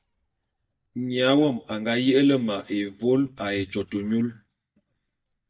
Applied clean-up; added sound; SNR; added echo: neural mask model DeepFilterNet 3.